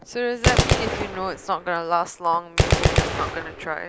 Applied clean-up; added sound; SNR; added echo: none; Gunshot, gunfire; -3 dB; none.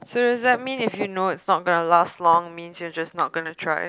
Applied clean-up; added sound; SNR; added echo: none; none; none; none.